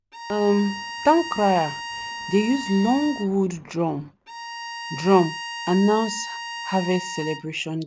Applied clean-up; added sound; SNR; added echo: none; Bowed string instrument; 11 dB; none.